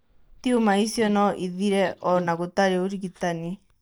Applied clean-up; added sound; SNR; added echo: neural mask model DeepFilterNet 3.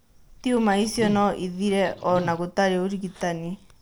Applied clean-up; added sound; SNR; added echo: none; Liquid; 12 dB; none.